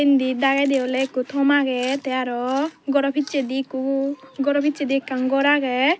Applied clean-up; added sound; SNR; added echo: none; none; none; none.